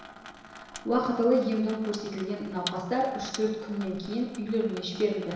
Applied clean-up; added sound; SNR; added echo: none; Sink (filling or washing) / Water tap, faucet; 15 dB; reverberation time 1.0 s.